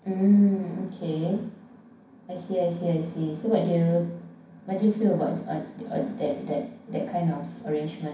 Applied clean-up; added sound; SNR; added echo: none; none; none; reverberation time 0.6 s.